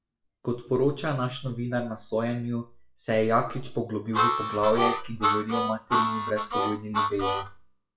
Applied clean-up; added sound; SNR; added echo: classical method WPE with log-MMSE.